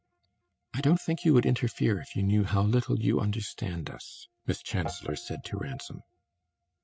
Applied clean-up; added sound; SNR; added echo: neural mask model RNNoise.